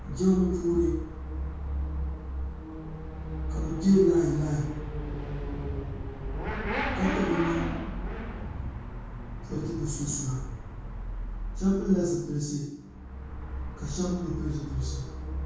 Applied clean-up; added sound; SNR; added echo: none; Motorcycle / Accelerating, revving, vroom; 3 dB; reverberation time 0.6 s.